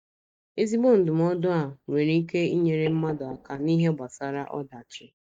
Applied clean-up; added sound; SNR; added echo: neural mask model DeepFilterNet 3.